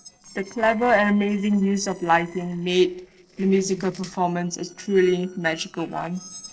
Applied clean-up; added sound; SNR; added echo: neural separator model SepFormer DNS4.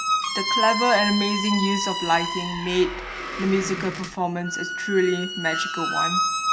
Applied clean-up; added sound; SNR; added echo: none; Squeak; 2 dB; reverberation time 0.5 s.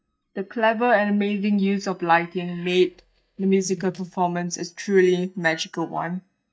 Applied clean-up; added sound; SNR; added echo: neural mask model DeepFilterNet 3.